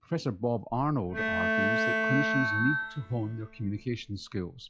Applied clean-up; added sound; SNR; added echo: classical method log-MMSE.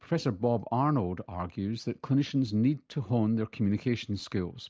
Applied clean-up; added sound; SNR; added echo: none; none; none; none.